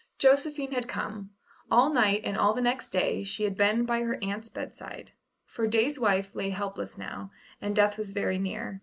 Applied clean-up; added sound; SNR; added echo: neural mask model Resemble Enhance denoiser.